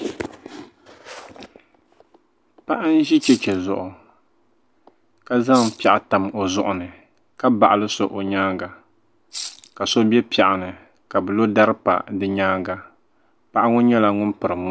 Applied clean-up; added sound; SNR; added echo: none; Rattle (instrument); 13 dB; none.